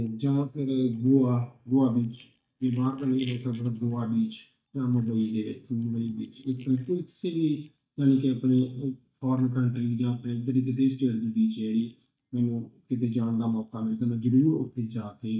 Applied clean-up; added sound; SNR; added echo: neural mask model DeepFilterNet 3.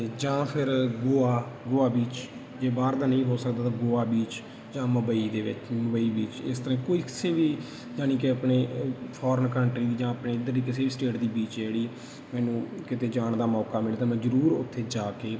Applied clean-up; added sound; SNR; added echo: none; none; none; none.